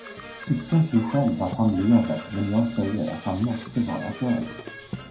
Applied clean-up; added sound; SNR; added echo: none; Brass instrument / Percussion; 14 dB; reverberation time 0.4 s.